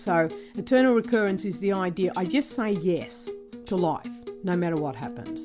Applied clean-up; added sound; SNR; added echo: none; Tambourine + Acoustic guitar; 13 dB; none.